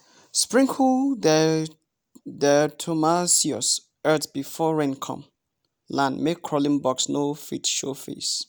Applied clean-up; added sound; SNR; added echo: none; none; none; none.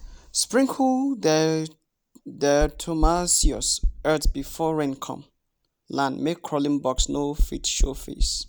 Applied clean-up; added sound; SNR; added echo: none; Knock; 4 dB; none.